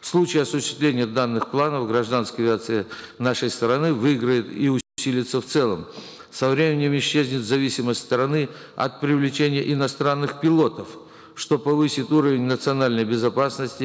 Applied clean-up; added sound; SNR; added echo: none; none; none; none.